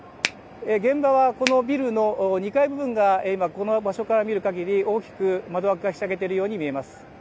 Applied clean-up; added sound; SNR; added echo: none; Finger snapping; 6 dB; none.